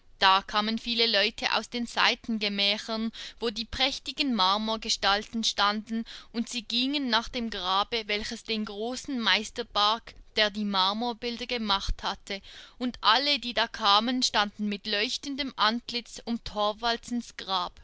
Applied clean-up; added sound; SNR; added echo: none; none; none; none.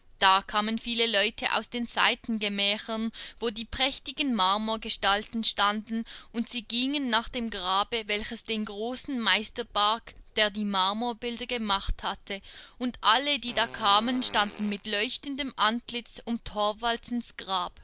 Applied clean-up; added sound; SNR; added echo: none; Fart; 17 dB; none.